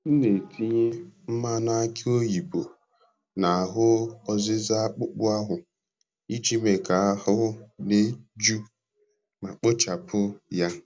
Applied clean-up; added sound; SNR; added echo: none; none; none; none.